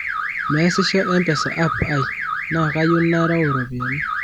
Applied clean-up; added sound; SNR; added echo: none; Alarm / Car; 4 dB; none.